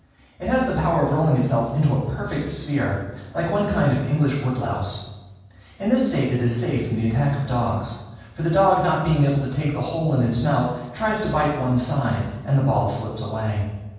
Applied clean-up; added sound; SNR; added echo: none; none; none; reverberation time 1.2 s.